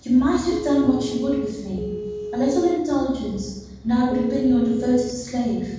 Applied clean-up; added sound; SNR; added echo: none; Telephone; 9 dB; reverberation time 1.2 s.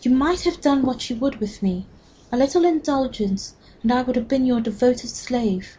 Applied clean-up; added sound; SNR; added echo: none; none; none; none.